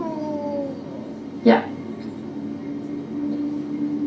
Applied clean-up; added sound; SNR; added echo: none; Dog; 10 dB; reverberation time 0.3 s.